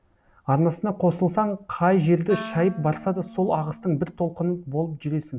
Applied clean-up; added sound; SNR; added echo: none; Wind instrument, woodwind instrument; 16 dB; none.